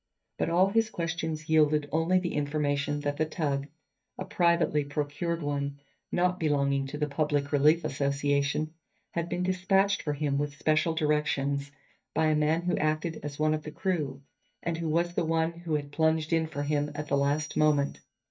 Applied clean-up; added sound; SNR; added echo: neural mask model DeepFilterNet 3.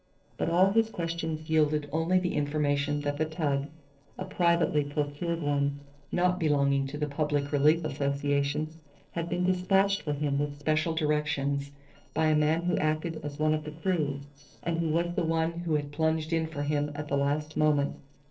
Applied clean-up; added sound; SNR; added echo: neural separator model SepFormer DNS4.